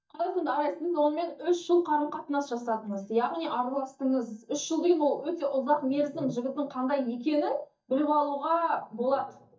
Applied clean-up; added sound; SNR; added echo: neural mask model DeepFilterNet 3.